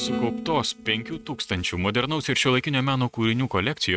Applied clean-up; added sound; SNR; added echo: neural mask model RNNoise.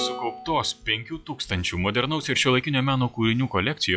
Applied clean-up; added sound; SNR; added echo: classical method log-MMSE.